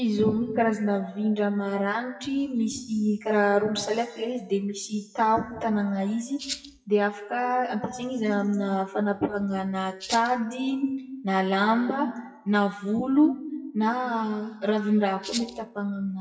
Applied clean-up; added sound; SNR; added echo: classical method WPE with log-MMSE.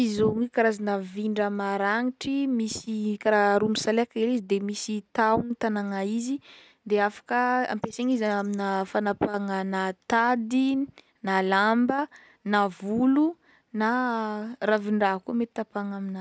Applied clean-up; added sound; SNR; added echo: none; none; none; none.